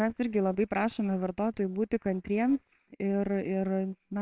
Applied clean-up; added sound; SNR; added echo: neural separator model SepFormer WHAMR!.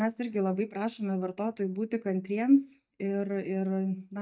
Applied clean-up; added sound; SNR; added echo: neural mask model DeepFilterNet 3.